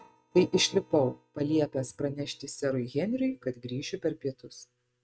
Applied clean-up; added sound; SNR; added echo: neural mask model RNNoise.